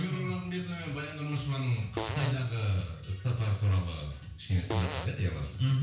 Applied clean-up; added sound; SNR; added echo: none; Fart; 10 dB; reverberation time 0.5 s.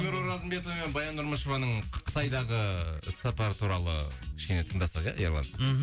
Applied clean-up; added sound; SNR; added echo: none; none; none; none.